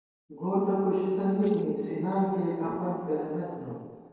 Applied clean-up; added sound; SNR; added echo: neural separator model SepFormer DNS4.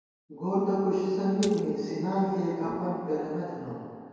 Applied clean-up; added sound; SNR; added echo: none; Splash, splatter; 16 dB; reverberation time 2.2 s.